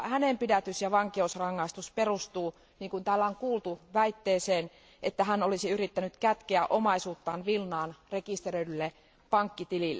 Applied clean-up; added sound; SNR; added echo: none; none; none; none.